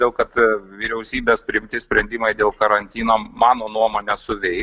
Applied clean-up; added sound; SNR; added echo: none; none; none; none.